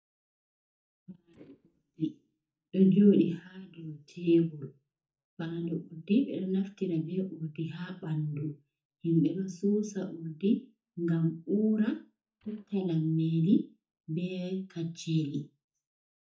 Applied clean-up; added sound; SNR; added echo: neural mask model DeepFilterNet 3.